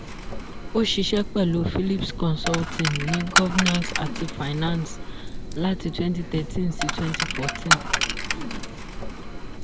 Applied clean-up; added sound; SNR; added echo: none; Coin (dropping); 1 dB; none.